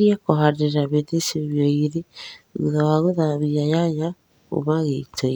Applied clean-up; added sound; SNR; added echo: none; none; none; none.